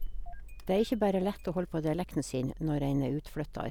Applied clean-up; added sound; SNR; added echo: none; Engine starting / Car; 10 dB; none.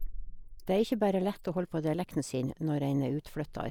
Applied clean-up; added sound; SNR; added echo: neural mask model Resemble Enhance denoiser.